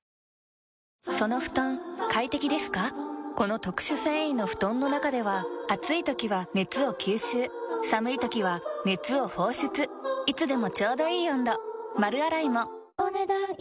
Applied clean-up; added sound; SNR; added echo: none; none; none; none.